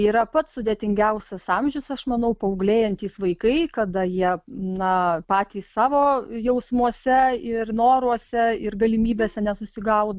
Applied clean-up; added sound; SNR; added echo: none; Wind instrument, woodwind instrument; 19 dB; none.